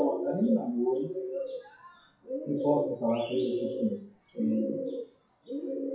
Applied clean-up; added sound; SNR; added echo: classical method WPE with log-MMSE.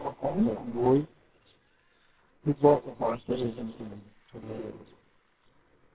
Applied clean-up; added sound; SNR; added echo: neural separator model SepFormer WHAMR!.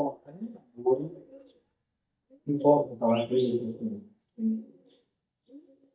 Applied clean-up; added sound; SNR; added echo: neural mask model DeepFilterNet 3.